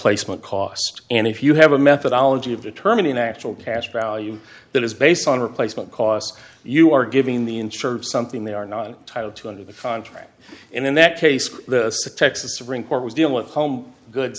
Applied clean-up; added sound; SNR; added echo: none; none; none; none.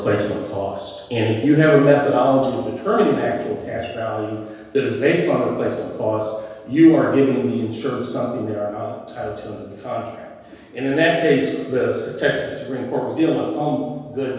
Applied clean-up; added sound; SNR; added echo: none; none; none; reverberation time 1.2 s.